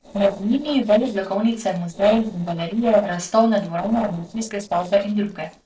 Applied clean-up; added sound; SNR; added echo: neural separator model SepFormer DNS4.